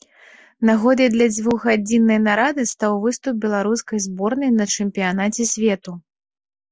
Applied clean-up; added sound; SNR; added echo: none; none; none; none.